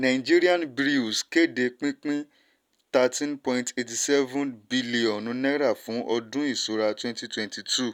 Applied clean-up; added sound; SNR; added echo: none; none; none; none.